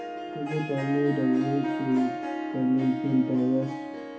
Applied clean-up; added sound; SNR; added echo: none; Harp; 5 dB; reverberation time 0.3 s.